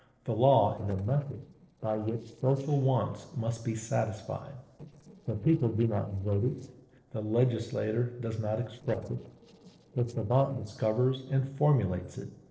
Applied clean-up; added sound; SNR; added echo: neural separator model SepFormer DNS4.